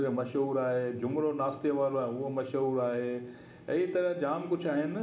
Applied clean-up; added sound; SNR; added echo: none; none; none; reverberation time 1.8 s.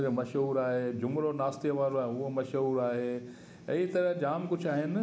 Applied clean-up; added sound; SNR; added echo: none; none; none; none.